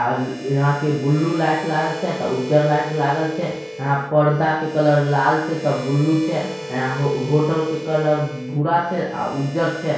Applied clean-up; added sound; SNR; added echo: none; Harmonica; 14 dB; reverberation time 0.6 s.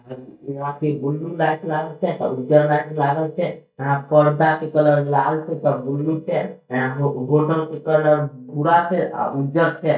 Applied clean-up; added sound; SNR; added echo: neural mask model DeepFilterNet 3.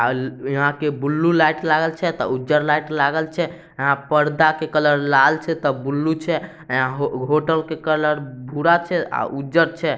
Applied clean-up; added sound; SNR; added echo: none; none; none; none.